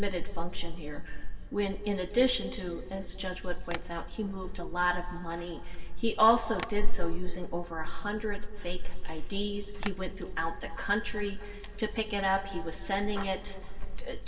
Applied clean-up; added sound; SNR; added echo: none; Tap; 20 dB; reverberation time 2.4 s.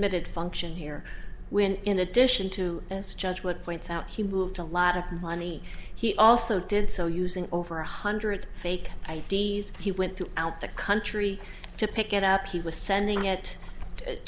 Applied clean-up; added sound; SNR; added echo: none; none; none; none.